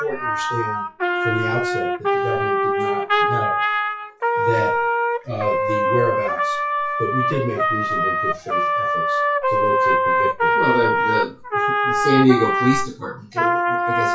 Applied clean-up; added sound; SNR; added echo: classical method WPE with log-MMSE.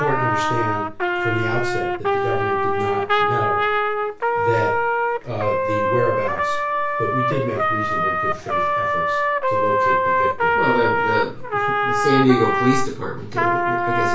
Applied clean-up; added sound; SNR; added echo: none; Trumpet; -4 dB; reverberation time 0.3 s.